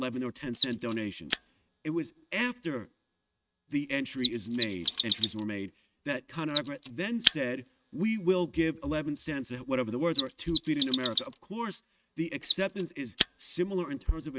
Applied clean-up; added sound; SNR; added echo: neural mask model RNNoise.